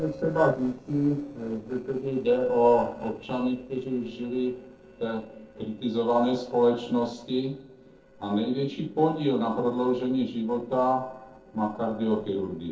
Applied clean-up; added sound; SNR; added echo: neural separator model SepFormer DNS4.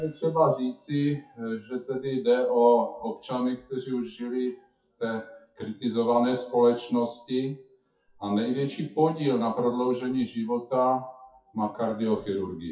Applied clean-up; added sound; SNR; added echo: classical method WPE with log-MMSE.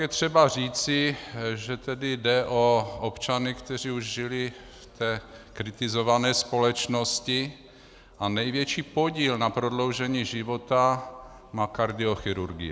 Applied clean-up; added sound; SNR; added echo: none; none; none; none.